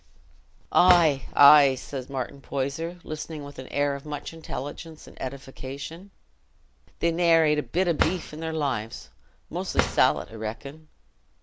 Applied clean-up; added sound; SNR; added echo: none; Drawer open or close; 5 dB; none.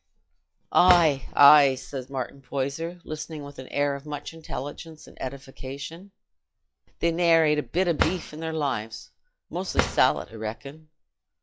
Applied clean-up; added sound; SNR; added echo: classical method log-MMSE.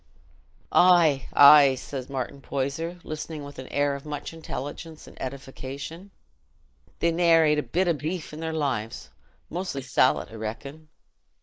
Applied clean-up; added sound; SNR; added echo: neural mask model Resemble Enhance denoiser.